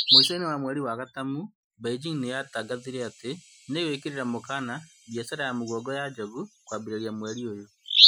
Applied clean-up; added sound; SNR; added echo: classical method Wiener filter.